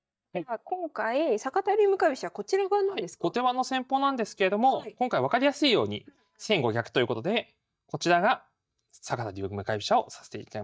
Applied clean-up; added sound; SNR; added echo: neural mask model DeepFilterNet 3.